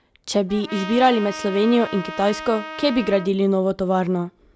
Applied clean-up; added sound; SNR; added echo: none; Trumpet; 13 dB; none.